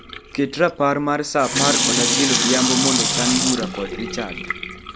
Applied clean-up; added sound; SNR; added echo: none; Sink (filling or washing) / Water tap, faucet; 0 dB; none.